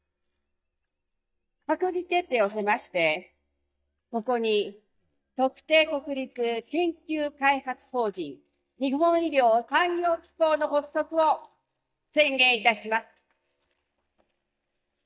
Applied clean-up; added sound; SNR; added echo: neural mask model DeepFilterNet 3.